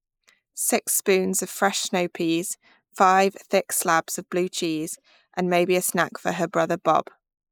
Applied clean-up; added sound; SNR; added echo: neural mask model Resemble Enhance denoiser.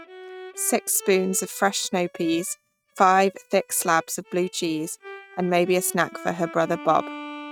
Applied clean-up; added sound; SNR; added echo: neural mask model RNNoise.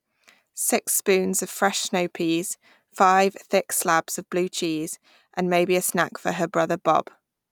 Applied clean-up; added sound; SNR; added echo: none; none; none; none.